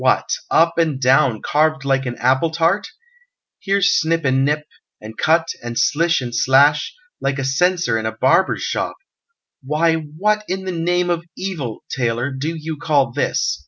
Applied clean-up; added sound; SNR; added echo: none; none; none; none.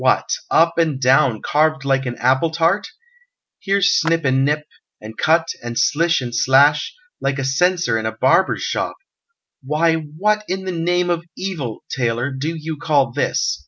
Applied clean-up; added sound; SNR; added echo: none; Clapping; 16 dB; none.